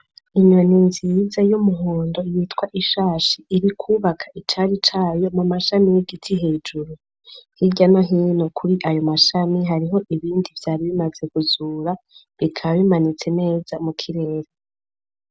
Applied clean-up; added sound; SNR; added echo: none; none; none; none.